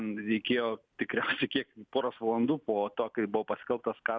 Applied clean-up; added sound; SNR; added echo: none; none; none; none.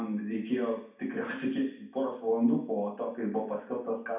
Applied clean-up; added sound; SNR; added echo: none; none; none; reverberation time 0.6 s.